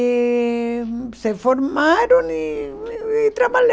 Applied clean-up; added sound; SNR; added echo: none; none; none; none.